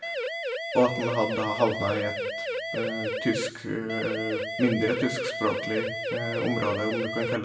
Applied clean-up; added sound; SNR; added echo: none; Siren; 2 dB; reverberation time 0.6 s.